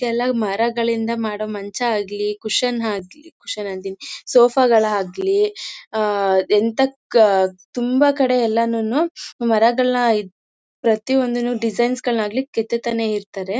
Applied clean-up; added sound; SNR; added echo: none; none; none; none.